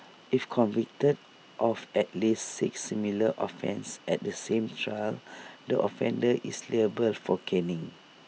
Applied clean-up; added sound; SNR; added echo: none; none; none; none.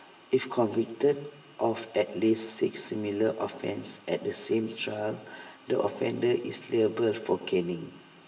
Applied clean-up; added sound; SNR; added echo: none; none; none; reverberation time 0.8 s.